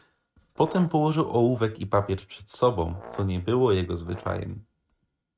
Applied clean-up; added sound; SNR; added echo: neural mask model RNNoise.